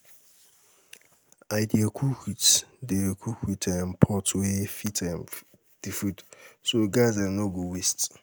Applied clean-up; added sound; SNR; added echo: none; none; none; none.